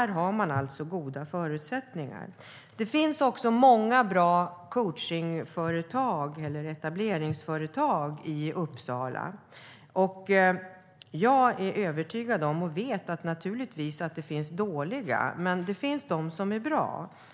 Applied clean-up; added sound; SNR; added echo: none; none; none; none.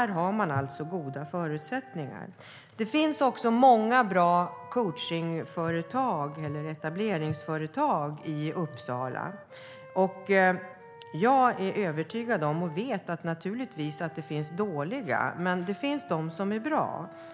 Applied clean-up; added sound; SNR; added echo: none; Wind instrument, woodwind instrument; 19 dB; none.